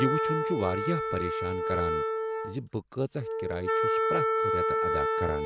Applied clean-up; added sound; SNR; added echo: none; Wind instrument, woodwind instrument; -5 dB; none.